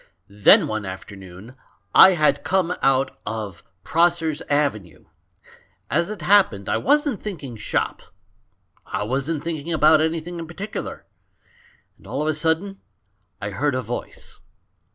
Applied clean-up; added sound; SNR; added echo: none; none; none; none.